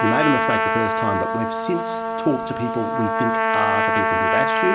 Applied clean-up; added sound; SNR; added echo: none; Trumpet; -3 dB; reverberation time 1.0 s.